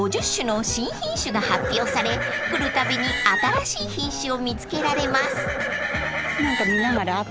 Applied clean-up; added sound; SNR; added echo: none; Livestock, farm animals, working animals; 2 dB; none.